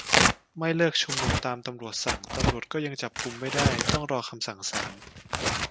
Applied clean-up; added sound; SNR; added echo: none; Tearing; -2 dB; none.